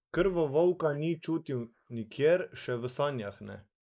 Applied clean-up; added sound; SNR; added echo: neural mask model Resemble Enhance denoiser.